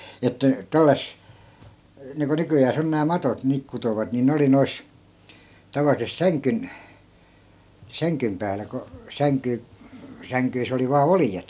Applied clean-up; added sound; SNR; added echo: none; none; none; none.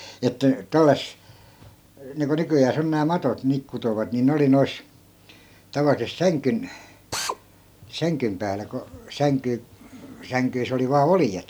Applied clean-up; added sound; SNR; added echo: none; Drill; 9 dB; none.